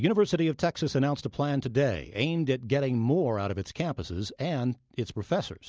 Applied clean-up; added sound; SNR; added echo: none; none; none; none.